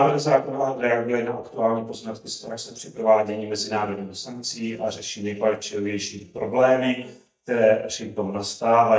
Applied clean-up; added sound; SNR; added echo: neural mask model DeepFilterNet 3.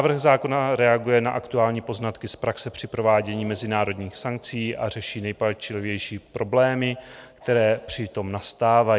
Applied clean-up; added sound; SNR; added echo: none; none; none; none.